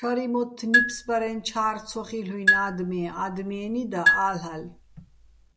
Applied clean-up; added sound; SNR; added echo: none; Marimba, xylophone; -2 dB; none.